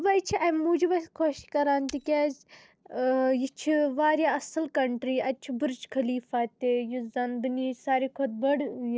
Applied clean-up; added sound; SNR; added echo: neural separator model SepFormer DNS4.